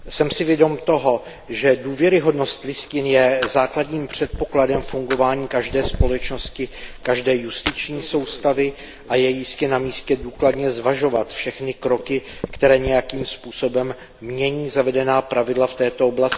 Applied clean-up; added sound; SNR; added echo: none; Fire; 12 dB; none.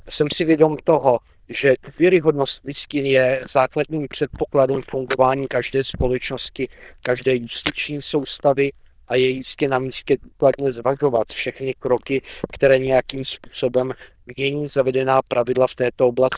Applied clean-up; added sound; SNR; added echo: neural diffusion model UNIVERSE++.